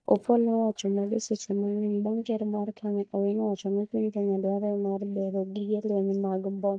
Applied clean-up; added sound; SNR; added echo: neural mask model DeepFilterNet 3.